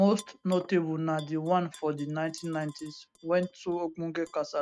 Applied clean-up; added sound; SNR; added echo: neural mask model RNNoise.